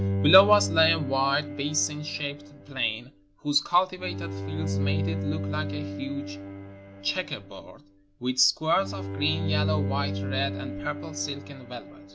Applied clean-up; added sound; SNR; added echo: none; Bowed string instrument; 4 dB; none.